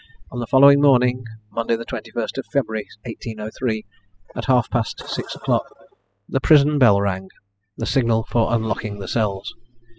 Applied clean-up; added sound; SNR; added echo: classical method spectral subtraction.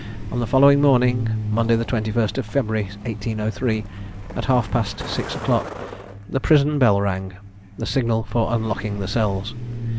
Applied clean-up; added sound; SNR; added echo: none; Truck; 9 dB; none.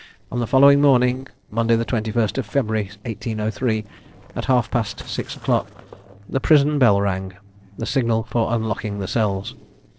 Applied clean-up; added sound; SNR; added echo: neural separator model SepFormer DNS4.